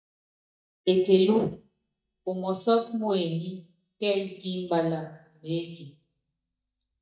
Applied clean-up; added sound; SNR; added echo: neural mask model DeepFilterNet 3.